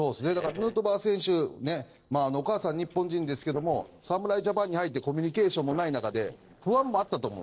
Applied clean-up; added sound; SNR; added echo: neural separator model SepFormer DNS4.